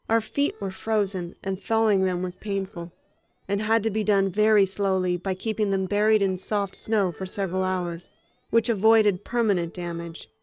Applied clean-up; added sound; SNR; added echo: neural separator model SepFormer DNS4.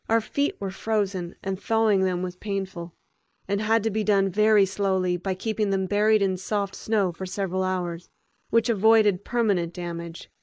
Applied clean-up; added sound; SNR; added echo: neural mask model Resemble Enhance denoiser.